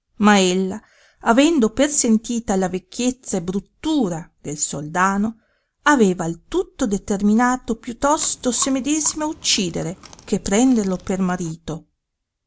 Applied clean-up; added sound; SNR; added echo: none; Chewing, mastication; 19 dB; none.